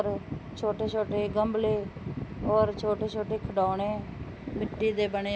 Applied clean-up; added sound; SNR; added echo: none; none; none; none.